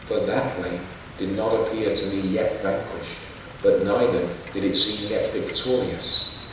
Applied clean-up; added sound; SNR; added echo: none; Rain; 16 dB; reverberation time 1.0 s.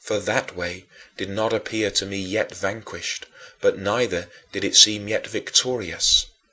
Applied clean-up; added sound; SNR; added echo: none; none; none; none.